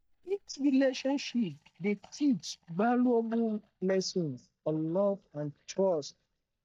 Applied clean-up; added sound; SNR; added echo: neural mask model DeepFilterNet 3.